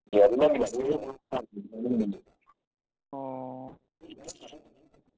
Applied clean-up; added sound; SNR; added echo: neural separator model SepFormer DNS4.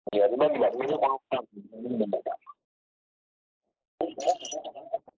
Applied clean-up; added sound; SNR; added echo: neural mask model Resemble Enhance denoiser.